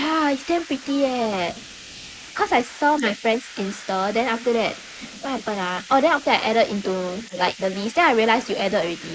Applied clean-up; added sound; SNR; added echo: neural mask model Resemble Enhance denoiser.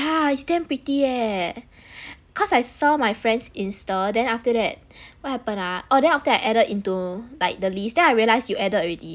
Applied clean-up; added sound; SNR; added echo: none; none; none; none.